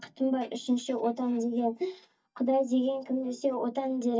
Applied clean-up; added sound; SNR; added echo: neural mask model DeepFilterNet 3.